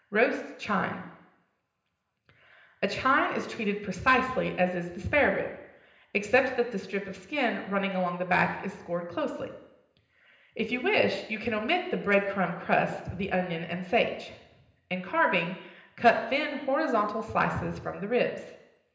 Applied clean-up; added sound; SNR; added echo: none; none; none; reverberation time 0.9 s.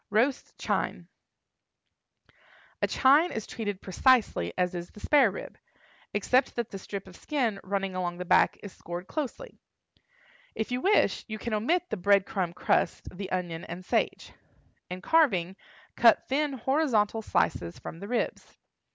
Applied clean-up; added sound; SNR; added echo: none; none; none; none.